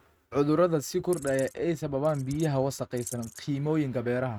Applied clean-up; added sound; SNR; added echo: neural mask model RNNoise.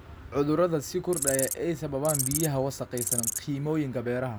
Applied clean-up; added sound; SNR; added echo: none; Insect; 4 dB; none.